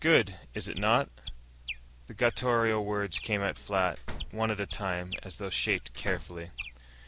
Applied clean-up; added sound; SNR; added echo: none; Slam + Chirp, tweet; 11 dB; none.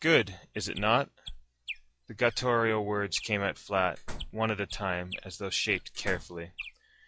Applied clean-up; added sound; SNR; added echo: classical method log-MMSE.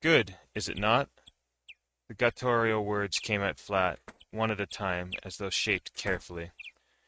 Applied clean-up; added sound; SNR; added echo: neural mask model RNNoise.